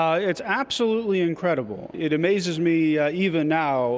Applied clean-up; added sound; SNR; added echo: none; none; none; none.